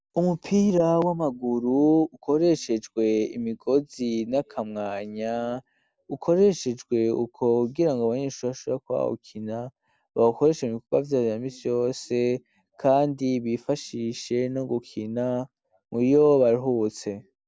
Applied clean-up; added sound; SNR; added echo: none; none; none; none.